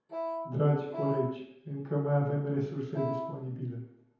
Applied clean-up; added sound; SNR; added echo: none; Wind instrument, woodwind instrument; 6 dB; reverberation time 1.0 s.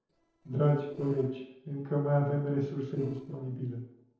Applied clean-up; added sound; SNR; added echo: neural separator model SepFormer DNS4.